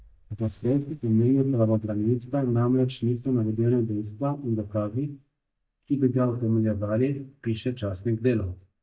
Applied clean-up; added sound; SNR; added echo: neural mask model DeepFilterNet 3.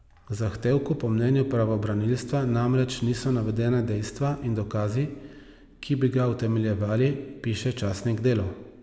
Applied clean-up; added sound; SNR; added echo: none; none; none; none.